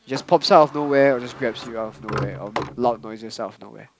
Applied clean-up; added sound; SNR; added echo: none; Sliding door; 13 dB; none.